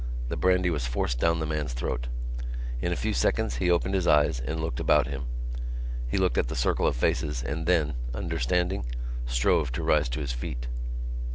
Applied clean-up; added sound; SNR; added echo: none; none; none; none.